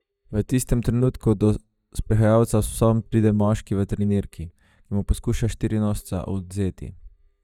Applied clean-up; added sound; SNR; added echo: neural mask model DeepFilterNet 3.